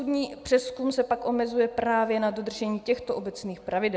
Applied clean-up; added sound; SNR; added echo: none; none; none; none.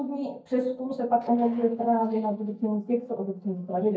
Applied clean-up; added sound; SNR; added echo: neural mask model DeepFilterNet 3.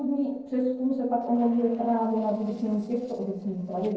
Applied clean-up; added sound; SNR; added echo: neural separator model SepFormer DNS4.